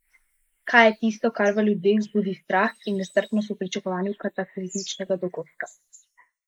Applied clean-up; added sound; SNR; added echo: neural mask model Resemble Enhance denoiser.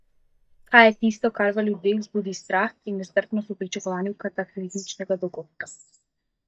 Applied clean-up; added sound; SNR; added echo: neural mask model DeepFilterNet 3.